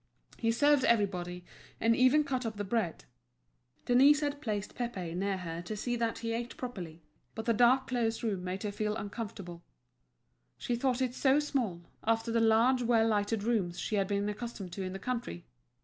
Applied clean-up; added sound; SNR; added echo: none; none; none; none.